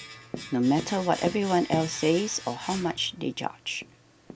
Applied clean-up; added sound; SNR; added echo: none; Domestic sounds, home sounds + Tap; 12 dB; none.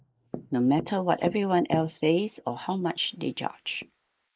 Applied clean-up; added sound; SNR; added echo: neural mask model Resemble Enhance denoiser.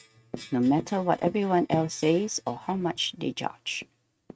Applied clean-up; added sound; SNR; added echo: neural mask model RNNoise.